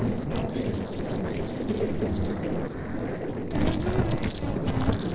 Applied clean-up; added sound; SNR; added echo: neural separator model SepFormer DNS4.